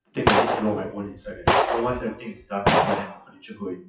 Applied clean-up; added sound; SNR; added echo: classical method WPE with log-MMSE.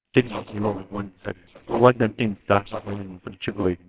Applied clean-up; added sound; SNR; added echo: neural separator model SepFormer WHAMR!.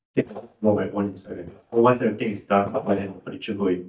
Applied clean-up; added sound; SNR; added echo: neural mask model DeepFilterNet 3.